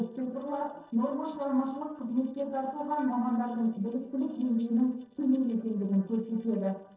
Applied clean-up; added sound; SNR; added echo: neural separator model SepFormer DNS4.